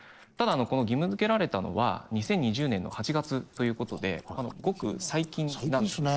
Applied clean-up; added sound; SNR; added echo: neural separator model SepFormer DNS4.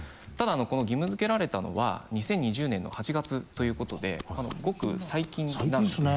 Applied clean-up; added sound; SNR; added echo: none; Scissors; 16 dB; none.